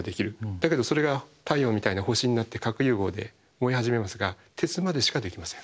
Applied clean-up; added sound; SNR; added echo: none; none; none; none.